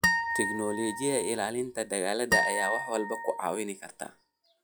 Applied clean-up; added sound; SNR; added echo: classical method log-MMSE.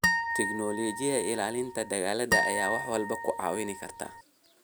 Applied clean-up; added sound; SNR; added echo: none; Harp; 1 dB; none.